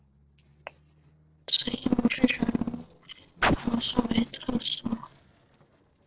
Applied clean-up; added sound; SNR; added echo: neural separator model SepFormer DNS4.